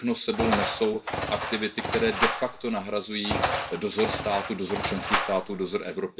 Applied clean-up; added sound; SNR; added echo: none; Engine; 1 dB; reverberation time 0.2 s.